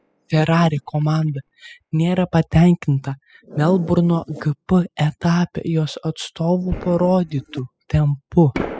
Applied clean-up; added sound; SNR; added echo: classical method spectral subtraction.